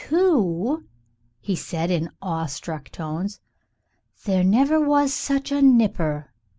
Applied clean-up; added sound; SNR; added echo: none; none; none; none.